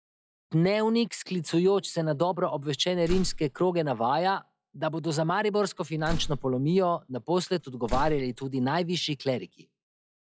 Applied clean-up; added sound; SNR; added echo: classical method log-MMSE.